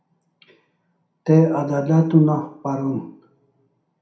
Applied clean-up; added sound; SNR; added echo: none; none; none; reverberation time 0.4 s.